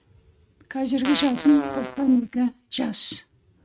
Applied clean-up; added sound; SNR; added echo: neural mask model RNNoise.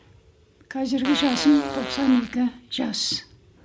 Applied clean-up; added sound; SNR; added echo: none; Fart; 8 dB; none.